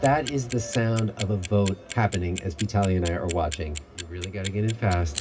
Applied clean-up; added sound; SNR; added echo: none; Clock; 14 dB; reverberation time 0.4 s.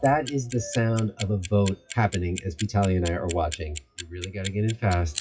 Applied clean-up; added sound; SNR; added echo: classical method WPE with log-MMSE.